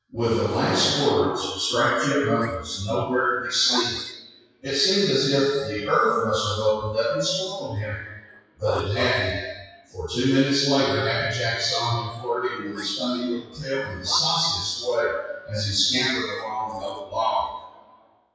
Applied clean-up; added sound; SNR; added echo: classical method WPE with log-MMSE.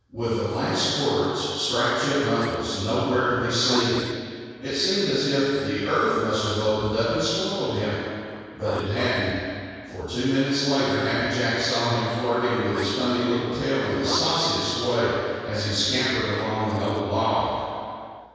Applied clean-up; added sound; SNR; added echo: none; Zipper (clothing); 18 dB; reverberation time 2.2 s.